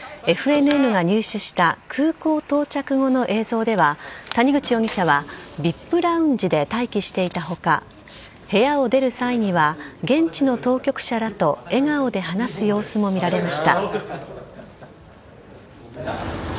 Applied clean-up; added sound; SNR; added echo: none; none; none; none.